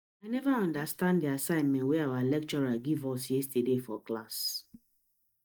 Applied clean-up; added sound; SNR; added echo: neural mask model DeepFilterNet 3.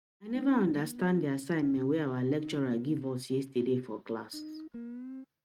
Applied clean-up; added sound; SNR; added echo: neural mask model RNNoise.